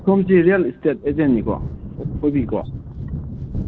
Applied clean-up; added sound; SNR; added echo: none; Thunder / Wind; 10 dB; none.